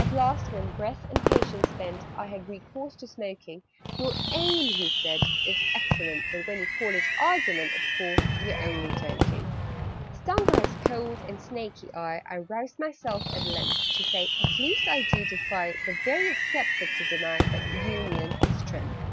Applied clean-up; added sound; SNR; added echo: none; Fireworks; -5 dB; none.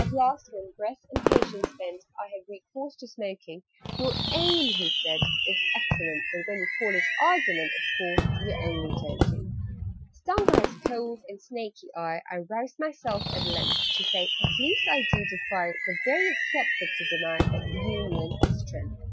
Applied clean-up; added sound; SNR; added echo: classical method Wiener filter.